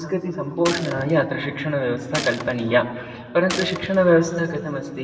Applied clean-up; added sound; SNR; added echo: none; Gunshot, gunfire; 12 dB; reverberation time 2.2 s.